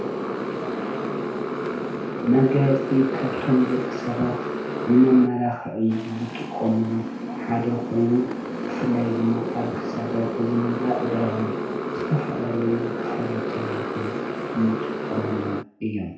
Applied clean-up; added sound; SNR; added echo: none; Motorcycle; 4 dB; reverberation time 0.6 s.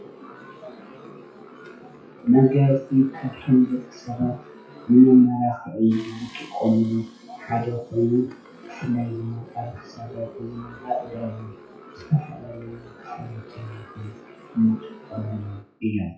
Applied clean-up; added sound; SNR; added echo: classical method WPE with log-MMSE.